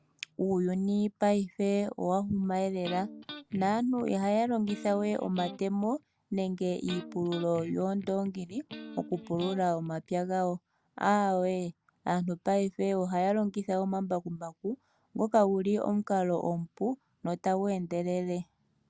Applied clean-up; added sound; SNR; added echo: none; Electric guitar; 15 dB; none.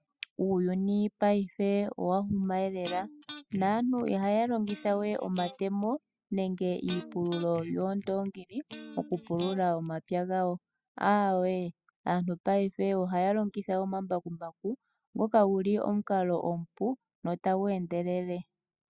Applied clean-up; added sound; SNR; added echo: classical method spectral subtraction.